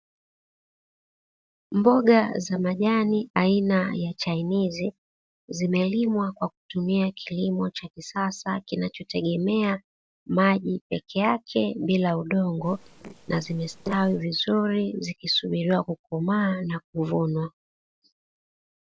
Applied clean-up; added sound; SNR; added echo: neural separator model SepFormer DNS4.